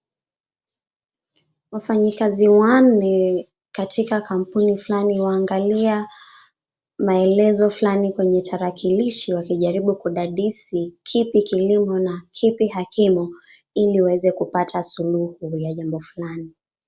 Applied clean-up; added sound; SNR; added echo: none; none; none; none.